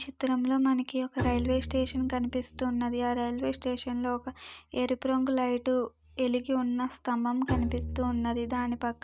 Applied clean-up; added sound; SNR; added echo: neural mask model RNNoise.